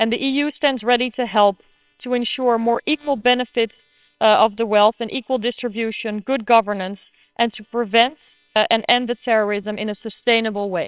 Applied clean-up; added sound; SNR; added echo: neural separator model SepFormer WHAMR!.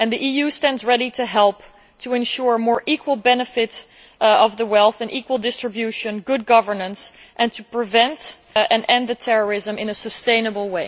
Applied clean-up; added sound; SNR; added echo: none; none; none; none.